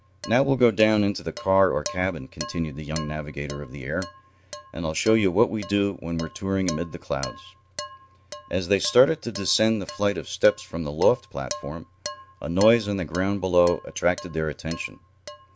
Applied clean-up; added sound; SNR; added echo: none; Dishes, pots, and pans; 16 dB; none.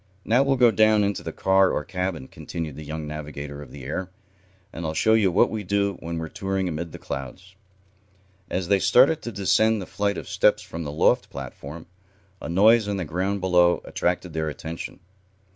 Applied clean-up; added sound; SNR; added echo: none; none; none; none.